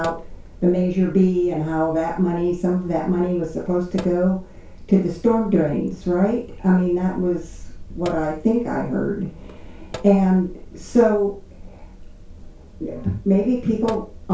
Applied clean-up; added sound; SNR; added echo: none; Sink (filling or washing); 16 dB; reverberation time 0.3 s.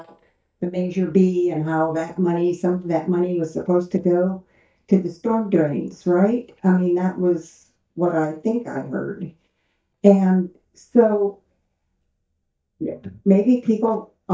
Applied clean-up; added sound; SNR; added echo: neural mask model DeepFilterNet 3.